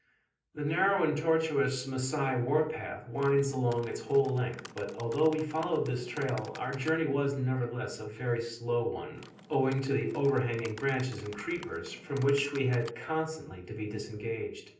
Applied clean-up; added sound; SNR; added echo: none; Typing; 19 dB; reverberation time 0.6 s.